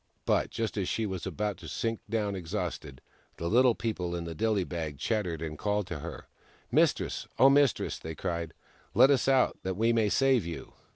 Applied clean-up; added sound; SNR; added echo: none; none; none; none.